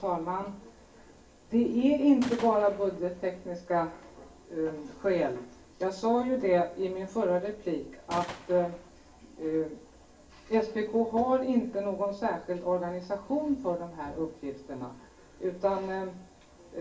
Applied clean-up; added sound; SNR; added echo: none; Gunshot, gunfire; 12 dB; reverberation time 0.3 s.